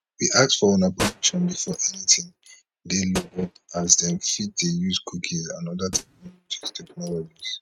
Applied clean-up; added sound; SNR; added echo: neural mask model RNNoise.